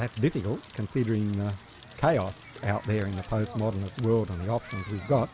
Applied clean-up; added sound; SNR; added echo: none; Crackle; 17 dB; none.